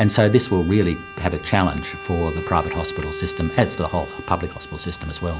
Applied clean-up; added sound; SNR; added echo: none; Bowed string instrument; 12 dB; none.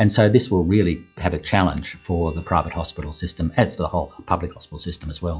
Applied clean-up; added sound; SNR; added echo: classical method log-MMSE.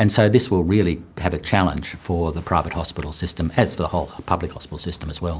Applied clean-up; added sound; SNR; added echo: none; none; none; none.